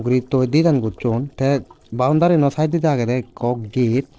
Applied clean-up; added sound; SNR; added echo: neural separator model SepFormer DNS4.